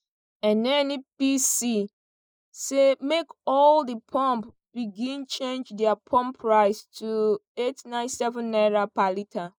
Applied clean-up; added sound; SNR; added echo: neural mask model Resemble Enhance denoiser.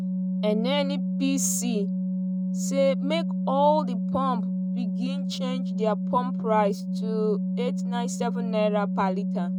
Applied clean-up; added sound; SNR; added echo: neural mask model RNNoise.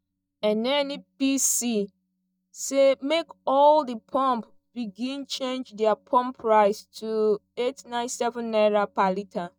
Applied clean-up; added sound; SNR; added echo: neural mask model DeepFilterNet 3.